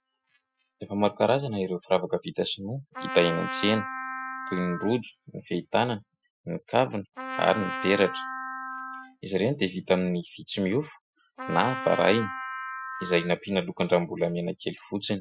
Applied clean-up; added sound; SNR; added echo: classical method Wiener filter.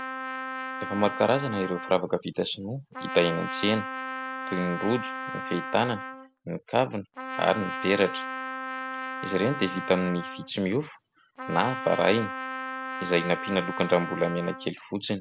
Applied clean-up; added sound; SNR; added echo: none; Trumpet; 7 dB; none.